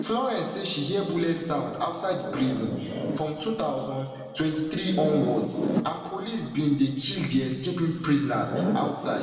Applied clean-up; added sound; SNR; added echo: none; Zipper (clothing); 7 dB; reverberation time 2.2 s.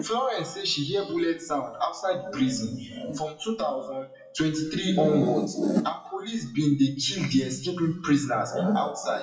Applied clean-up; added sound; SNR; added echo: classical method WPE with log-MMSE.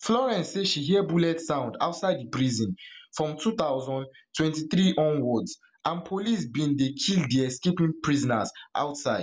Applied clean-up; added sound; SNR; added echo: none; none; none; none.